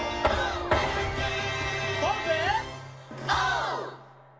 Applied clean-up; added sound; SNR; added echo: none; Knock; 5 dB; reverberation time 0.3 s.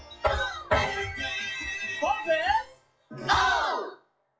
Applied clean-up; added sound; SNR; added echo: classical method WPE with log-MMSE.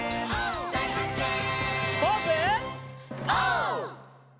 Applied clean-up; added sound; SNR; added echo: none; none; none; none.